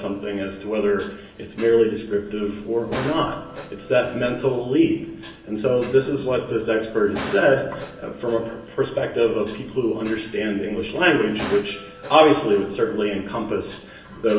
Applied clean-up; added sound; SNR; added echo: none; Dishes, pots, and pans; 17 dB; reverberation time 0.9 s.